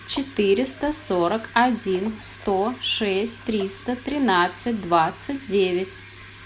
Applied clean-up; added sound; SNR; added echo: none; none; none; none.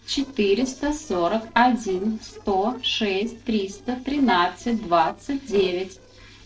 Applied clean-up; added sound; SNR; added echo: neural separator model SepFormer DNS4.